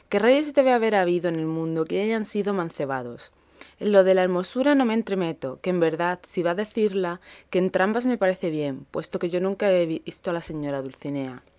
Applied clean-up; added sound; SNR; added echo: none; none; none; none.